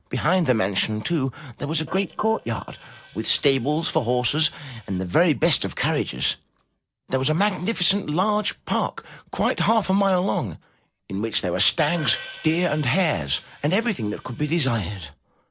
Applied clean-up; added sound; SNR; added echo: neural separator model SepFormer DNS4.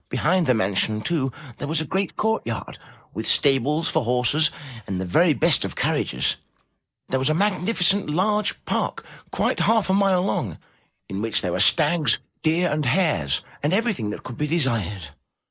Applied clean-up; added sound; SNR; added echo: neural mask model Resemble Enhance denoiser.